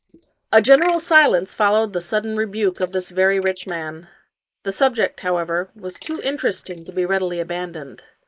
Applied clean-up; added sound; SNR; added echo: neural mask model Resemble Enhance denoiser.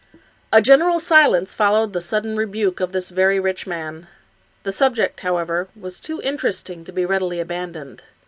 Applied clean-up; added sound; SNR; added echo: none; none; none; none.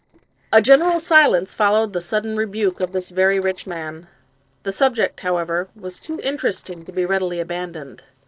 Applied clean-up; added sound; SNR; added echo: neural separator model SepFormer DNS4.